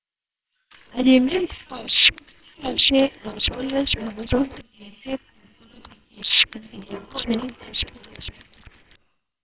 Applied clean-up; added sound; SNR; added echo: neural separator model SepFormer WHAMR!.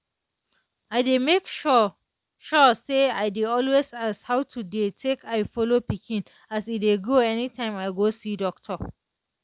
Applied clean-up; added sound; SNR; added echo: none; none; none; none.